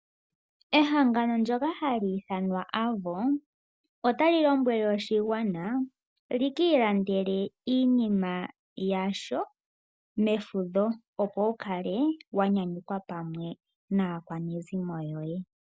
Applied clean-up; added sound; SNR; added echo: none; none; none; none.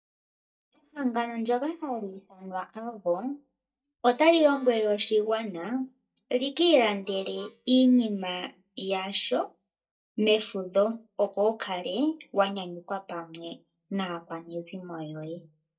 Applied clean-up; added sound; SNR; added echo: neural mask model DeepFilterNet 3.